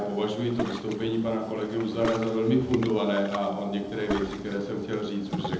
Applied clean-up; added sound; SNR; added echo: none; Ocean; 10 dB; reverberation time 0.8 s.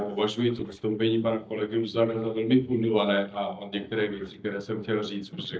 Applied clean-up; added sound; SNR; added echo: neural mask model DeepFilterNet 3.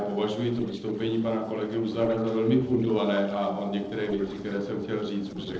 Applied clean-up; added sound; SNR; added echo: neural separator model SepFormer DNS4.